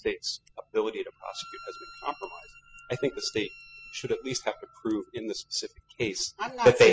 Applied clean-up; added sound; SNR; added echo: classical method spectral subtraction.